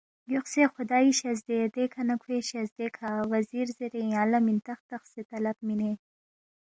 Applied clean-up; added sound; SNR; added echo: none; none; none; none.